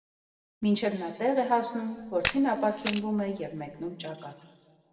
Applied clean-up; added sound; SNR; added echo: none; Camera; -1 dB; reverberation time 1.7 s.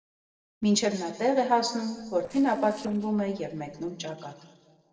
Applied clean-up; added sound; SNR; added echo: neural separator model SepFormer DNS4.